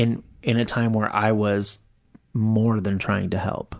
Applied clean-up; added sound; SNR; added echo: none; none; none; none.